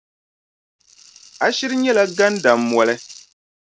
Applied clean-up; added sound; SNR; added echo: none; Rattle (instrument); 18 dB; none.